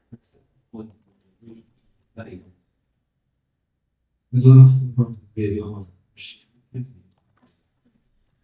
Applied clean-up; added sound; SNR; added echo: neural mask model DeepFilterNet 3.